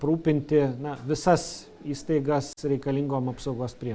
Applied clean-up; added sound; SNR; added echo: none; none; none; none.